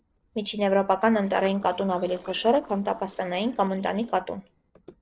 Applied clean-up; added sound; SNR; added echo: neural separator model SepFormer DNS4.